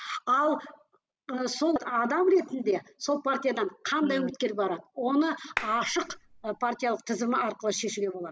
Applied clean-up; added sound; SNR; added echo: none; Clapping; 11 dB; none.